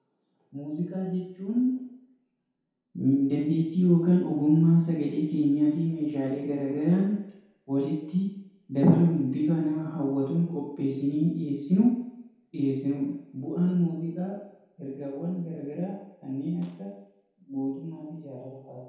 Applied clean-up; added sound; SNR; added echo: none; none; none; reverberation time 0.8 s.